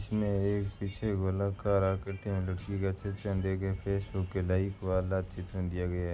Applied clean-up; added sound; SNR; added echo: none; none; none; none.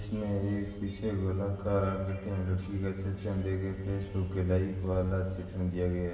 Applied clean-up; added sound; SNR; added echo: none; none; none; reverberation time 1.2 s.